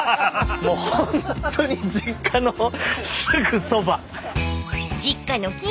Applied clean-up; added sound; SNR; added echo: none; none; none; none.